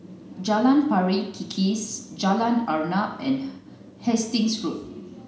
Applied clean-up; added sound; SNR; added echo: none; none; none; none.